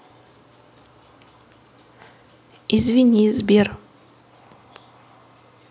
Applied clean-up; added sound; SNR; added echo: none; none; none; none.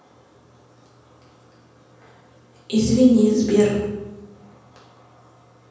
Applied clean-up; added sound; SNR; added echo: none; none; none; reverberation time 1.1 s.